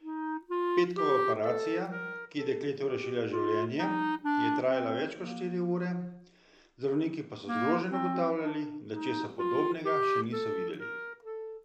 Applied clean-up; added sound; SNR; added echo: none; Wind instrument, woodwind instrument; 0 dB; none.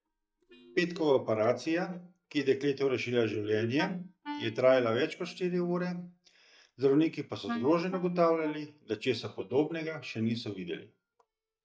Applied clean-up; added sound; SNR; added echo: neural mask model DeepFilterNet 3.